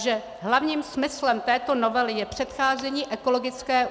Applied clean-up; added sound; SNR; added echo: none; none; none; none.